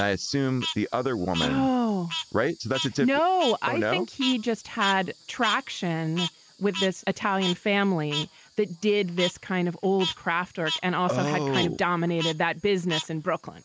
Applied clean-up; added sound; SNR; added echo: none; Frog; 11 dB; none.